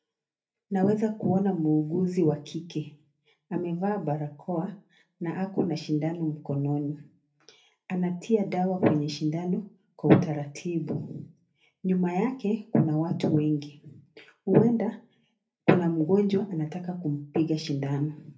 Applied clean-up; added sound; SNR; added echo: none; none; none; reverberation time 0.3 s.